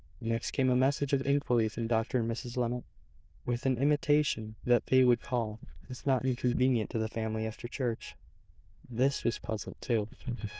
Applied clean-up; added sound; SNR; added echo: neural diffusion model UNIVERSE++.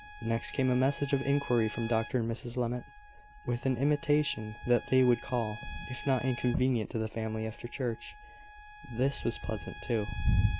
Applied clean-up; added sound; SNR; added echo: none; Trumpet; 17 dB; none.